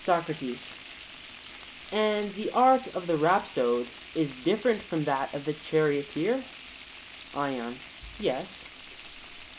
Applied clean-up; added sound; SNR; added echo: none; Frying (food); 15 dB; none.